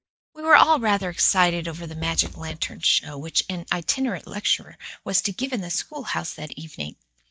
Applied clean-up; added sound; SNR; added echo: neural mask model DeepFilterNet 3.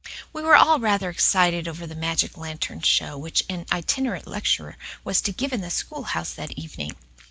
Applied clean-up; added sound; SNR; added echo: none; none; none; none.